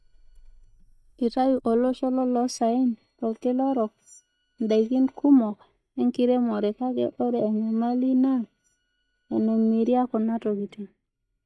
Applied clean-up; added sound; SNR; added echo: neural mask model DeepFilterNet 3.